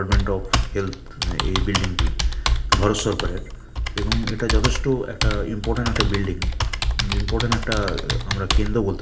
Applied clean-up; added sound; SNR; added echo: none; Computer keyboard; -3 dB; reverberation time 0.9 s.